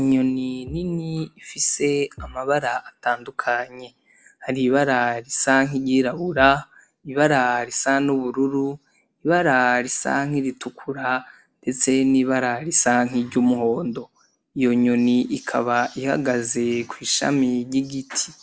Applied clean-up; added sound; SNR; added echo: none; Bass drum; 18 dB; none.